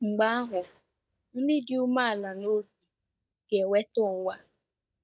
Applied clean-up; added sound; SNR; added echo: neural mask model DeepFilterNet 3.